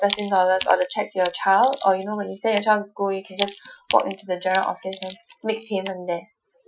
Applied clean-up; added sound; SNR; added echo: classical method Wiener filter.